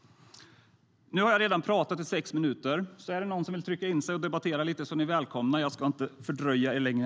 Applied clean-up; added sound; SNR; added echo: none; none; none; none.